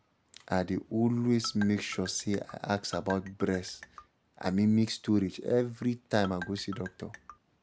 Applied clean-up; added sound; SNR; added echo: none; Marimba, xylophone; 15 dB; none.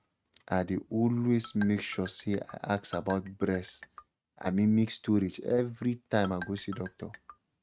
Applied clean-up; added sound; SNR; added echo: neural mask model RNNoise.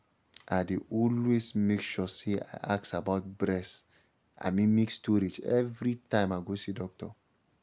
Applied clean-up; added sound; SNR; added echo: none; none; none; none.